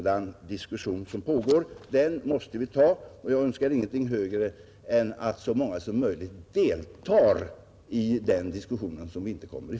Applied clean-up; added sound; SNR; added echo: none; none; none; none.